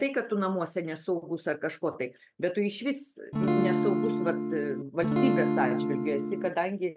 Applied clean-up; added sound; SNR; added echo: none; Acoustic guitar / Strum; -3 dB; none.